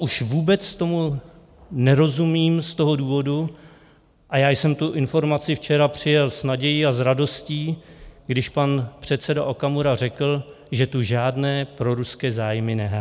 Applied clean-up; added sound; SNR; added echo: none; none; none; none.